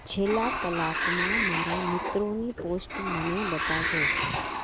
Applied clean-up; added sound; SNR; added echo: none; Sliding door; -1 dB; none.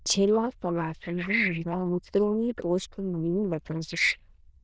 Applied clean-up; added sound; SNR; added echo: neural diffusion model UNIVERSE++.